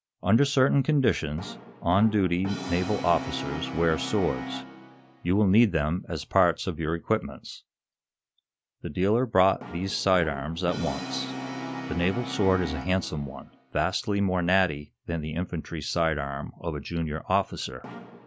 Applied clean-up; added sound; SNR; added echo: none; Brass instrument; 13 dB; none.